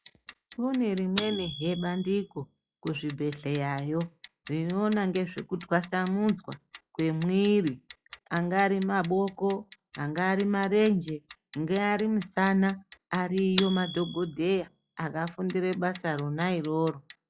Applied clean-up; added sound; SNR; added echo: classical method log-MMSE.